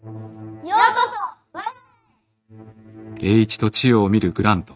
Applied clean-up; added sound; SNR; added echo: neural mask model RNNoise.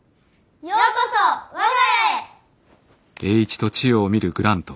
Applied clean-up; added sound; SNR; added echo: none; none; none; none.